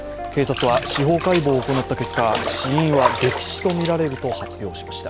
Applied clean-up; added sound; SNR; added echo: none; Bathtub (filling or washing); 7 dB; none.